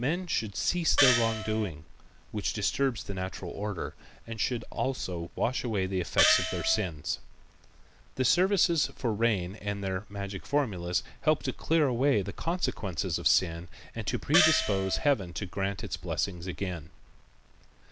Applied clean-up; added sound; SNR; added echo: none; Gong; -1 dB; none.